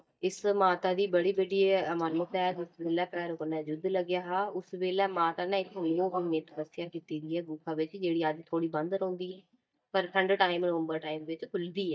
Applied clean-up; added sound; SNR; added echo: neural mask model DeepFilterNet 3.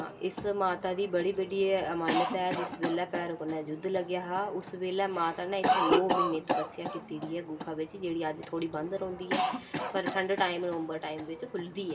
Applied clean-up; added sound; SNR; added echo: none; Cough; 3 dB; reverberation time 2.9 s.